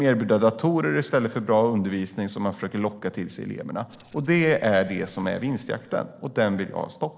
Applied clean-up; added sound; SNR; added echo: neural separator model SepFormer DNS4.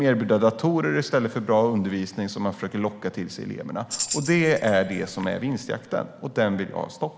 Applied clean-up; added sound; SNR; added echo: none; Tambourine; 11 dB; none.